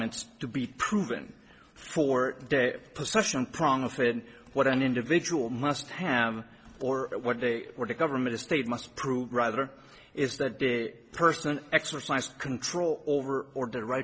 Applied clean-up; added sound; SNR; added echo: none; none; none; none.